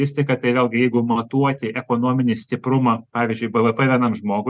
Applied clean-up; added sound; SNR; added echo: none; none; none; none.